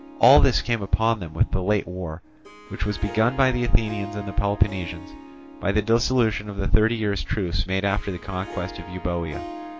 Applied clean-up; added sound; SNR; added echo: none; Harp; 17 dB; none.